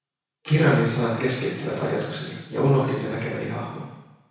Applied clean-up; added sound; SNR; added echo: none; none; none; reverberation time 1.1 s.